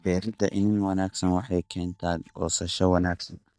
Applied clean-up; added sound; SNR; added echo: neural mask model DeepFilterNet 3.